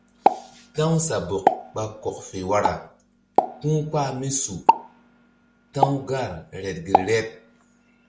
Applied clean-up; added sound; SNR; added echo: none; Explosion; -1 dB; none.